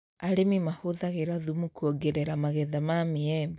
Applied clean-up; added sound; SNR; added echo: none; none; none; none.